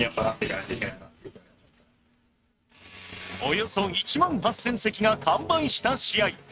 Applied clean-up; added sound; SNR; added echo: neural mask model RNNoise.